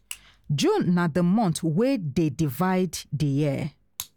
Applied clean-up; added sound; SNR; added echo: none; none; none; none.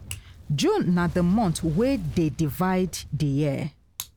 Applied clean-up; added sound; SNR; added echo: none; Fire; 17 dB; none.